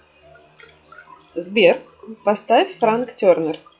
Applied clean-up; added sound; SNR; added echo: classical method log-MMSE.